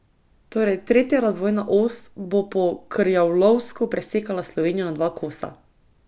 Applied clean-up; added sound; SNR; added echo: none; none; none; none.